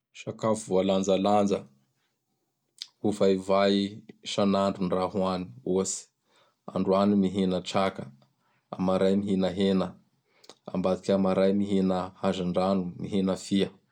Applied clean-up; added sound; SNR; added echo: none; none; none; none.